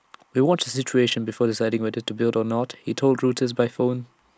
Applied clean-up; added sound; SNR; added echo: none; none; none; none.